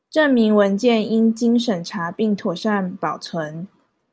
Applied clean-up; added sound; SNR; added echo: none; none; none; none.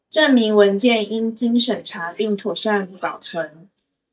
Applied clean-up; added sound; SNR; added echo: neural mask model DeepFilterNet 3.